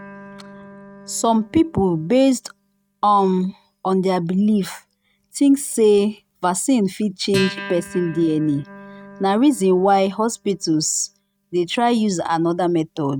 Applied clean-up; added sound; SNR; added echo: neural mask model RNNoise.